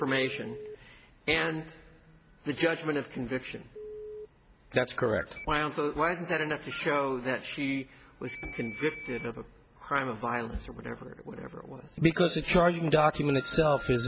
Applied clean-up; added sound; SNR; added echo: none; Telephone; 17 dB; none.